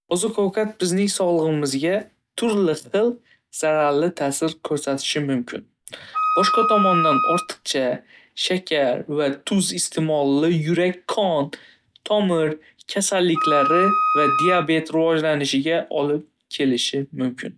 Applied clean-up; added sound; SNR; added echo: none; Wind instrument, woodwind instrument; -1 dB; none.